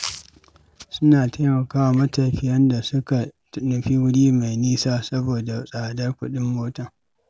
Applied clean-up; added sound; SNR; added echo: none; none; none; none.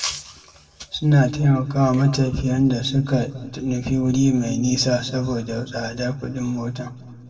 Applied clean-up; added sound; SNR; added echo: none; none; none; reverberation time 1.5 s.